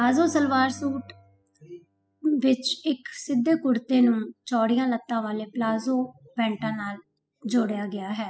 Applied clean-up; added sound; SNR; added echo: classical method spectral subtraction.